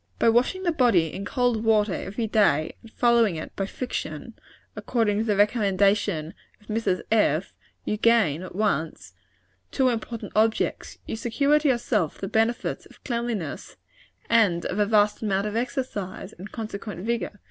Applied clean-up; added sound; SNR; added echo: none; none; none; none.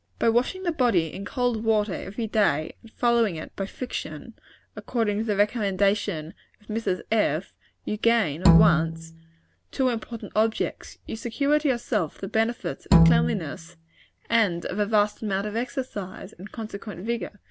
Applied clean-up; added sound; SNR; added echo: none; Bowed string instrument; -4 dB; none.